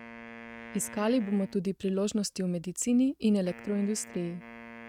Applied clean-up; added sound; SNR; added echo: neural mask model RNNoise.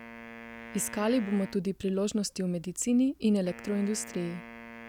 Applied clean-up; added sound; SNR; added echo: none; Wind instrument, woodwind instrument; 16 dB; none.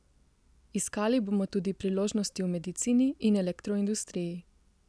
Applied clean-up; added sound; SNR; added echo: none; none; none; none.